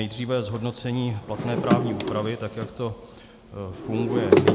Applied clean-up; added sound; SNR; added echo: none; Drawer open or close; -2 dB; none.